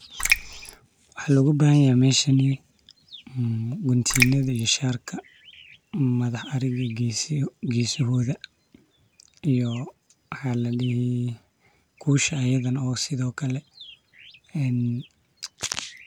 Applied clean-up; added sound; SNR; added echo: none; Raindrop; 1 dB; none.